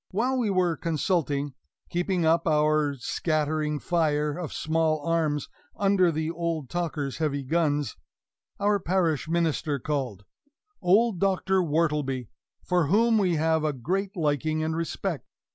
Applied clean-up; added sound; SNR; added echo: none; none; none; none.